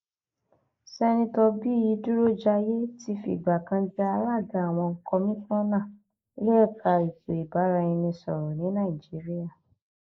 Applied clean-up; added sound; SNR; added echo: neural mask model Resemble Enhance denoiser.